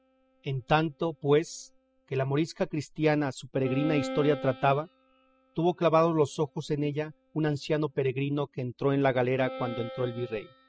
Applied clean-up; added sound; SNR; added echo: classical method spectral subtraction.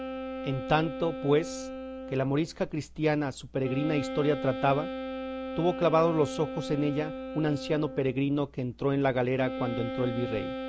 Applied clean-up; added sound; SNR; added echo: none; Wind instrument, woodwind instrument; 8 dB; none.